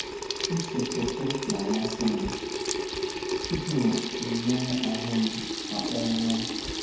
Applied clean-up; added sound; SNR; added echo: none; Sink (filling or washing) / Water tap, faucet; 1 dB; reverberation time 0.9 s.